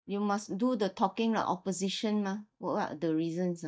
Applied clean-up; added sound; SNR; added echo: neural mask model DeepFilterNet 3.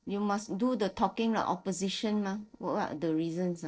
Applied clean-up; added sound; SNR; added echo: neural separator model SepFormer DNS4.